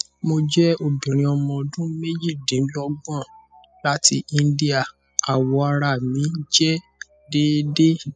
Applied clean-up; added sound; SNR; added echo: classical method spectral subtraction.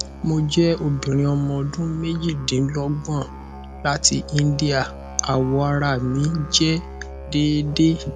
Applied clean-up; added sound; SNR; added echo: none; Musical instrument; 14 dB; none.